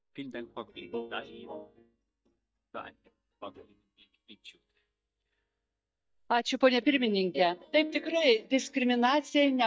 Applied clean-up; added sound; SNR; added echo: neural mask model DeepFilterNet 3.